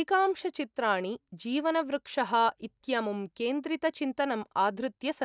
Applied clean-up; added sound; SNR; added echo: none; none; none; none.